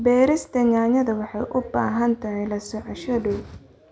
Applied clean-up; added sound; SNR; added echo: none; none; none; none.